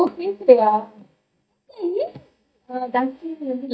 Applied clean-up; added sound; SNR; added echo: neural mask model DeepFilterNet 3.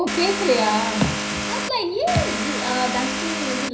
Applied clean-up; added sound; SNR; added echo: none; Vehicle; 2 dB; reverberation time 0.5 s.